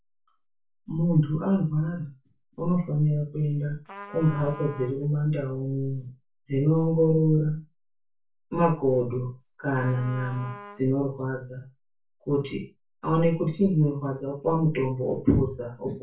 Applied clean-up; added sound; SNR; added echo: none; Trumpet; 16 dB; reverberation time 0.2 s.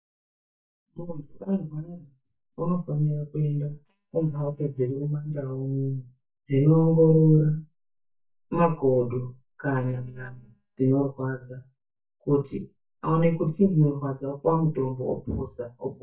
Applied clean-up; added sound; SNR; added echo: neural mask model DeepFilterNet 3.